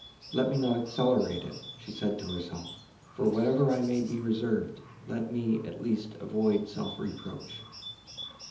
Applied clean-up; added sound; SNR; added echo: none; Bird; 17 dB; reverberation time 1.2 s.